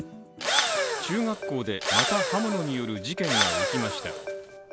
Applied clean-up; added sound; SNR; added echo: none; Engine / Drill; -2 dB; none.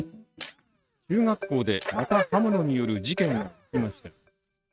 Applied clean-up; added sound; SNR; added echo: neural mask model RNNoise.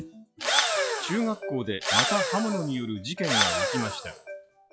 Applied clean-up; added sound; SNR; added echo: classical method log-MMSE.